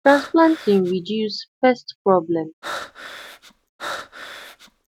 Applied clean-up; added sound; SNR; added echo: none; Breathing; 13 dB; none.